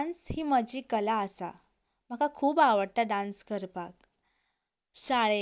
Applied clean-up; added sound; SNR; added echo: none; none; none; none.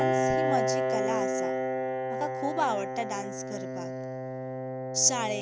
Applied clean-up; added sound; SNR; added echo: none; Piano; -3 dB; none.